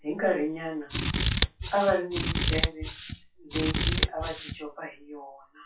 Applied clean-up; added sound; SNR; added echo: classical method WPE with log-MMSE.